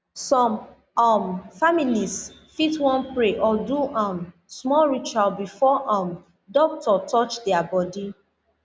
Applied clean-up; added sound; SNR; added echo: none; none; none; none.